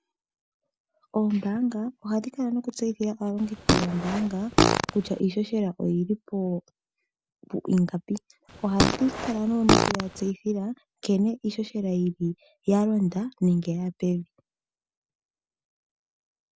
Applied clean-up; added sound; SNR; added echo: none; Fart; -2 dB; none.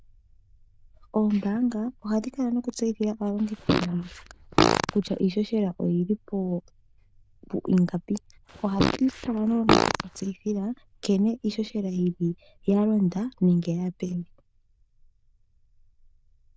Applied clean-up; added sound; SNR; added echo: neural diffusion model UNIVERSE++.